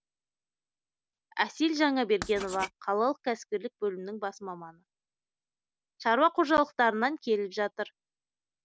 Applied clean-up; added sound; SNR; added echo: none; Writing; 12 dB; none.